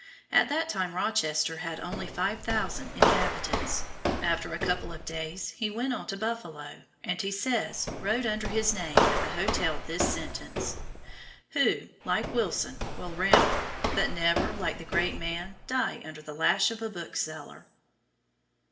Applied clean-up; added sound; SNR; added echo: none; Walk, footsteps; -2 dB; reverberation time 0.5 s.